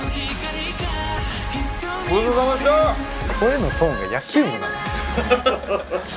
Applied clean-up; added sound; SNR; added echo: none; none; none; none.